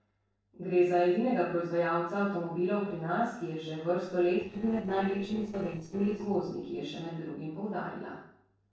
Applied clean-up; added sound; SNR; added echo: neural separator model SepFormer DNS4.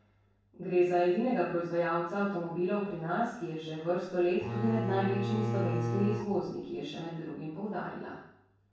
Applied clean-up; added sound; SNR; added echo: none; Bowed string instrument; 2 dB; reverberation time 0.7 s.